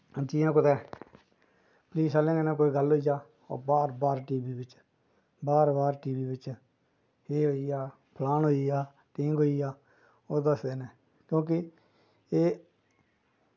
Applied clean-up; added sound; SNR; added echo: none; none; none; none.